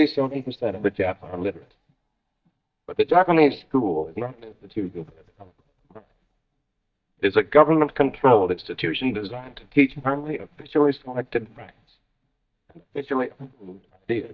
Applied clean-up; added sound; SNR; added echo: neural mask model DeepFilterNet 3.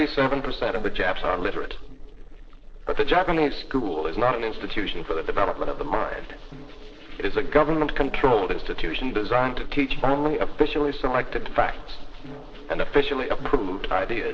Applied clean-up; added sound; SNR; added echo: neural separator model SepFormer DNS4.